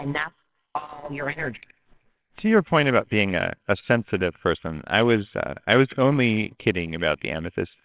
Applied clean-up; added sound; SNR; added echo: neural separator model SepFormer WHAMR!.